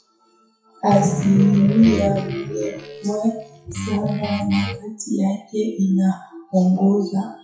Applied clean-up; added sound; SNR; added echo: classical method WPE with log-MMSE.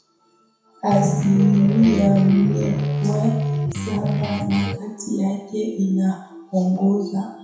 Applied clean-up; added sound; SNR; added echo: none; Guitar; 2 dB; reverberation time 0.7 s.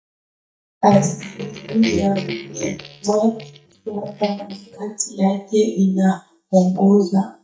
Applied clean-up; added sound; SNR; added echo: neural mask model DeepFilterNet 3.